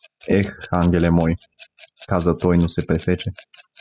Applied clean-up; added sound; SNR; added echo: classical method spectral subtraction.